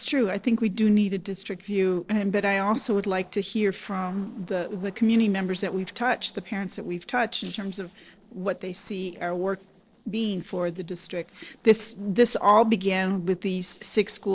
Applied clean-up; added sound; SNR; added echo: neural separator model SepFormer DNS4.